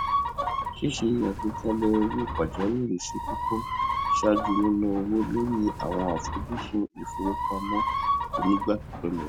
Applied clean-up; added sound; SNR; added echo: none; Chicken, rooster; 3 dB; none.